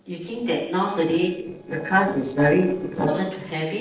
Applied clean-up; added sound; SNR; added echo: neural separator model SepFormer DNS4.